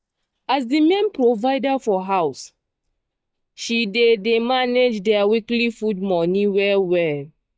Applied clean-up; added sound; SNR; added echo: neural mask model DeepFilterNet 3.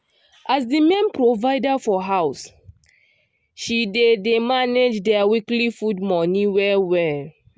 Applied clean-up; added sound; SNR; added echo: none; none; none; none.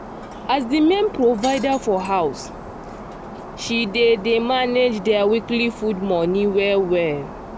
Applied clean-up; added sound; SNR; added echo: none; Shatter; 14 dB; none.